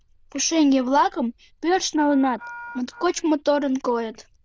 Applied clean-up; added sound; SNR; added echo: neural diffusion model UNIVERSE++.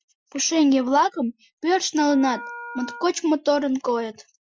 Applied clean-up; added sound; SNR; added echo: classical method Wiener filter.